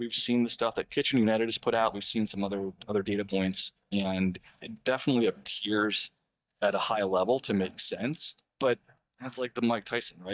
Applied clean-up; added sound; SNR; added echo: neural mask model DeepFilterNet 3.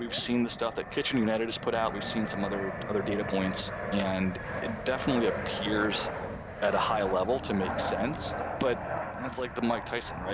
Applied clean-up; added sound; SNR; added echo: none; Fixed-wing aircraft, airplane; 5 dB; none.